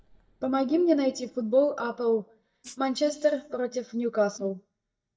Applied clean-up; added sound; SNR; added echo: neural mask model DeepFilterNet 3.